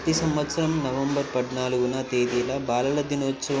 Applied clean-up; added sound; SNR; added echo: none; none; none; none.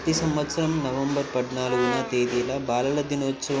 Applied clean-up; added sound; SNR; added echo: none; Brass instrument; 7 dB; none.